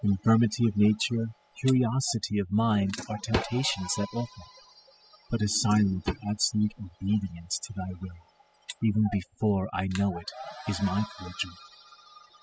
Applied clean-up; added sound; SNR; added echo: classical method spectral subtraction.